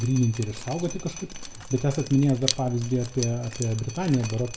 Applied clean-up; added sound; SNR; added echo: none; Drip; 12 dB; reverberation time 0.8 s.